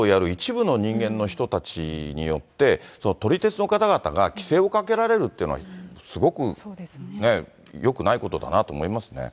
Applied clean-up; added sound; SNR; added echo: none; none; none; none.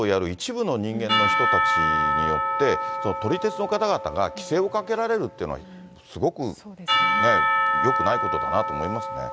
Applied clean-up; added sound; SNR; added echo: none; Church bell / Percussion; -1 dB; none.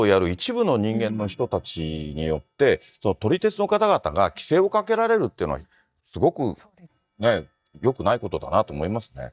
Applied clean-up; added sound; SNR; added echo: neural mask model DeepFilterNet 3.